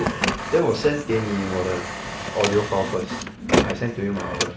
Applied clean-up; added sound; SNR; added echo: none; Printer; 3 dB; none.